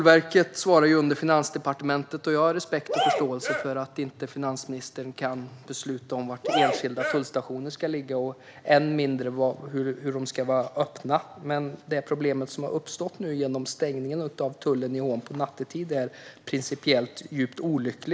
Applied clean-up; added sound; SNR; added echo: none; Cheering; 1 dB; none.